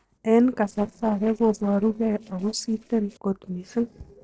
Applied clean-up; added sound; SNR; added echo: neural separator model SepFormer DNS4.